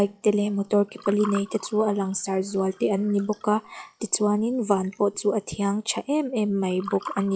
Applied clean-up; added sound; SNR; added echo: classical method log-MMSE.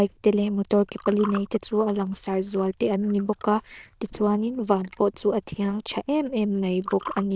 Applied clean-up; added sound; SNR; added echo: neural diffusion model UNIVERSE++.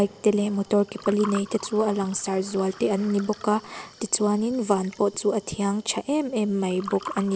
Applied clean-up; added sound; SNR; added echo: none; Fill (with liquid) / Water; 18 dB; none.